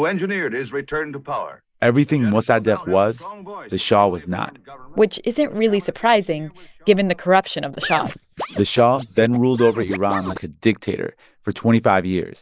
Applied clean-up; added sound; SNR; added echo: neural mask model Resemble Enhance denoiser.